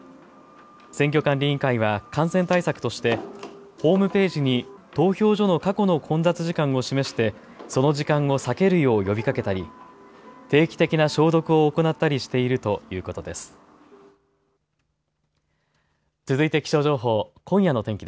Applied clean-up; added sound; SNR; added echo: none; none; none; none.